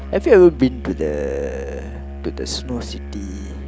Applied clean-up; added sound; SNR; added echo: none; Musical instrument; 11 dB; none.